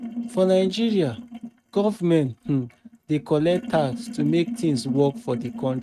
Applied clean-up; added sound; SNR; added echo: neural mask model RNNoise.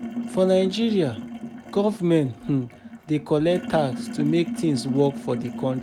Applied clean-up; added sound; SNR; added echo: none; Sink (filling or washing); 9 dB; none.